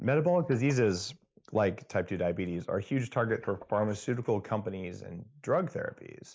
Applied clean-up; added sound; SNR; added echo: neural mask model Resemble Enhance denoiser.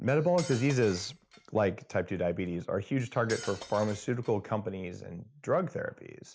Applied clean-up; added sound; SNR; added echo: none; Cutlery, silverware; 17 dB; none.